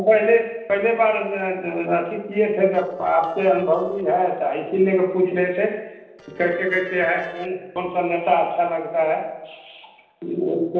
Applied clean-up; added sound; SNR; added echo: neural separator model SepFormer DNS4.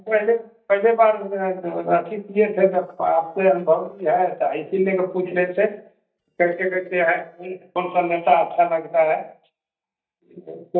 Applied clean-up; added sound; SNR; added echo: neural mask model DeepFilterNet 3.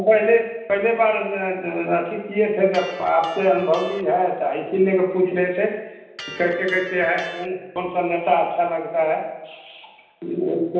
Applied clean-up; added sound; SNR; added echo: none; Electric guitar; 17 dB; reverberation time 0.9 s.